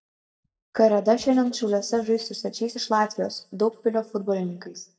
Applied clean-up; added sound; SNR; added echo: neural mask model DeepFilterNet 3.